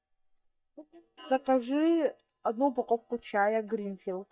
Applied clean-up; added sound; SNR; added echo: neural mask model DeepFilterNet 3.